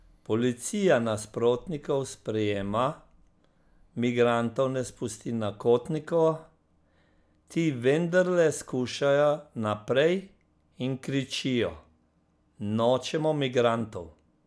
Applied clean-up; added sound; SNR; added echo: none; none; none; none.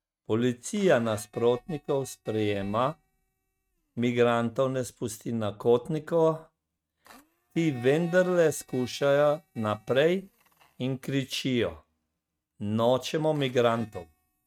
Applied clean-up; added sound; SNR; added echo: neural mask model RNNoise.